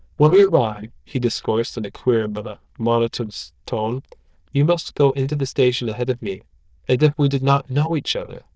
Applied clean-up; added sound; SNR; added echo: neural diffusion model UNIVERSE++.